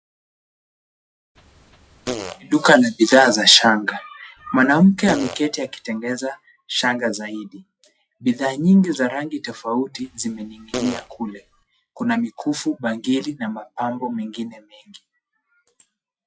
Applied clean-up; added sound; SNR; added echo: classical method log-MMSE.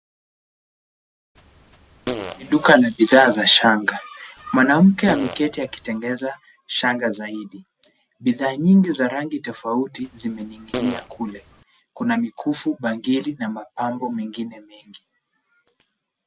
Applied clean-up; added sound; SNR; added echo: none; Fart; 12 dB; none.